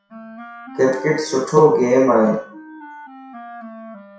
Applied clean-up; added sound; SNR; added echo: classical method WPE with log-MMSE.